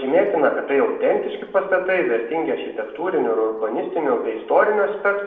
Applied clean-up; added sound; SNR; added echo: none; none; none; reverberation time 0.8 s.